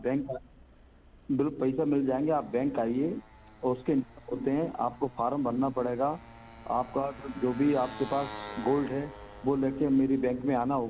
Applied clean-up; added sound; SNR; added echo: none; Motorcycle; 18 dB; none.